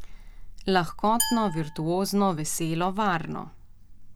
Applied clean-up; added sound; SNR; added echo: none; Glass; 10 dB; none.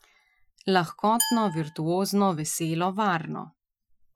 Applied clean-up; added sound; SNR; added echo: classical method Wiener filter.